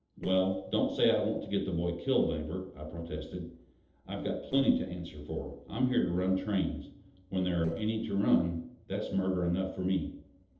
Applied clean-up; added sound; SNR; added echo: neural separator model SepFormer DNS4.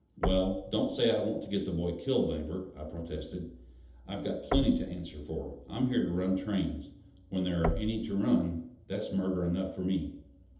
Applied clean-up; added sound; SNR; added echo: none; Knock; 8 dB; reverberation time 0.8 s.